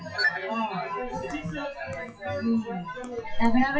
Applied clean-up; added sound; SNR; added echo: classical method WPE with log-MMSE.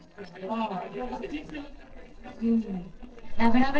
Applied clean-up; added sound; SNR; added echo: neural separator model SepFormer DNS4.